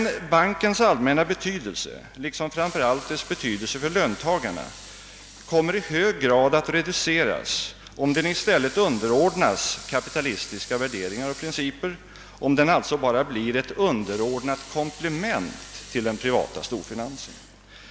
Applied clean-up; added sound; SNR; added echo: none; Sink (filling or washing) / Water tap, faucet / Liquid; 20 dB; none.